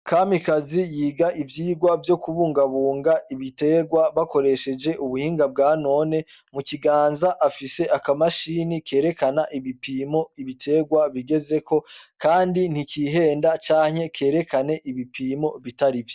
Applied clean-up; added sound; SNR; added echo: none; none; none; none.